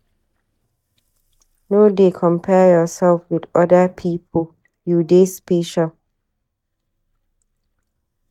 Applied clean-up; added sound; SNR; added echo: neural mask model DeepFilterNet 3.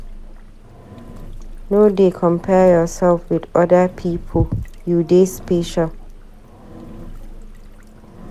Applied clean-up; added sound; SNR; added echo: none; Engine; 16 dB; none.